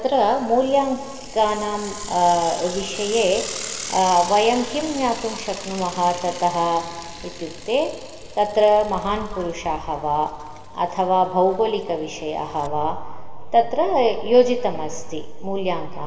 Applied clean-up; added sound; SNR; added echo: none; Mechanisms / Bicycle; 10 dB; reverberation time 2.3 s.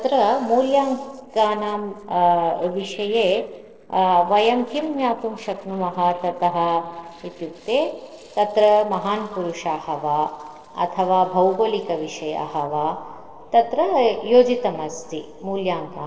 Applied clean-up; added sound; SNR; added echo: neural separator model SepFormer DNS4.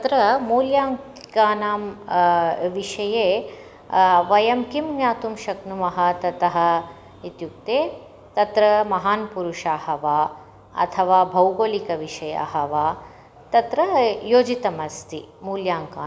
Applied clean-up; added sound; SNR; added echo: none; none; none; none.